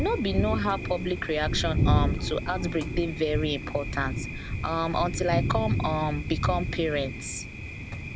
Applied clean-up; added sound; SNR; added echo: none; Thunder; 0 dB; none.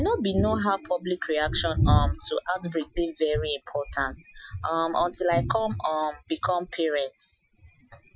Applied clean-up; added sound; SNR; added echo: classical method Wiener filter.